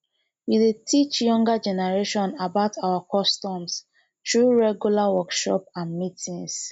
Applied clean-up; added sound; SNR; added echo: none; none; none; none.